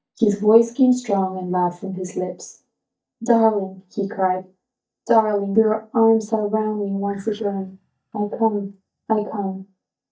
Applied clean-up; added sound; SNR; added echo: neural mask model DeepFilterNet 3.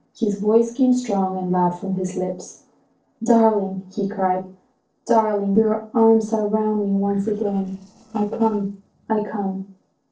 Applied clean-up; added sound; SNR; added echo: neural separator model SepFormer DNS4.